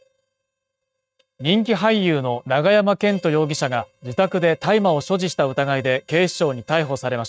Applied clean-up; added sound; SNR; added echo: neural mask model RNNoise.